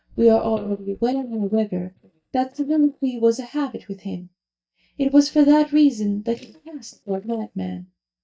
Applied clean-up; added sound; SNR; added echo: neural mask model DeepFilterNet 3.